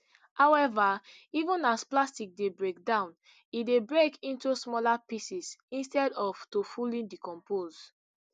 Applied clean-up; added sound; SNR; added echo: none; none; none; none.